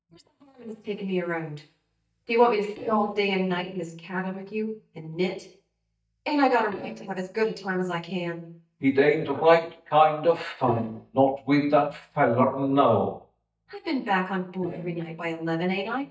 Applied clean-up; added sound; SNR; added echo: neural mask model DeepFilterNet 3.